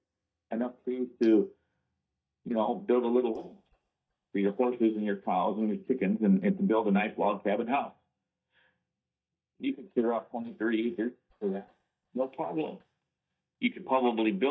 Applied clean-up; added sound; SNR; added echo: neural mask model DeepFilterNet 3.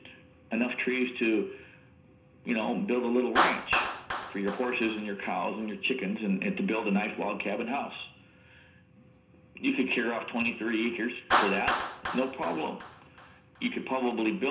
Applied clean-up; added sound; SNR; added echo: none; Clapping; 6 dB; reverberation time 0.5 s.